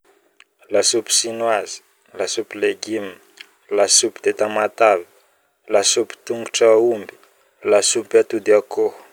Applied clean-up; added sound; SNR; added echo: none; none; none; none.